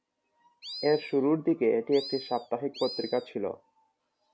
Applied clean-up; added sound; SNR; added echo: none; Animal; 13 dB; none.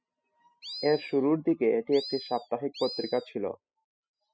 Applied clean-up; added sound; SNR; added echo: classical method spectral subtraction.